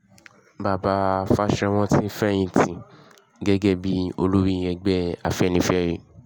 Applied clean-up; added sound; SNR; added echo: none; none; none; none.